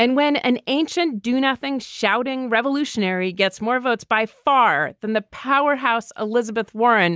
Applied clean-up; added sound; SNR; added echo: none; none; none; none.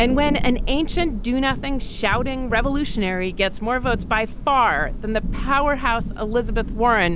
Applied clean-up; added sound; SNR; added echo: none; Thunder / Rain; 4 dB; none.